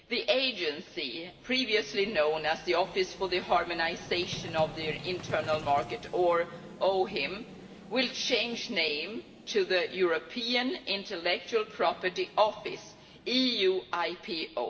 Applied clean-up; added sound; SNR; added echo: none; Vehicle; 17 dB; reverberation time 0.7 s.